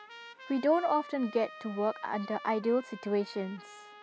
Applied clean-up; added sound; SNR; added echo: none; Trumpet; 16 dB; none.